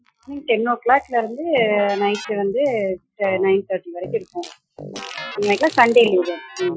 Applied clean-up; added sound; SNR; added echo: classical method Wiener filter.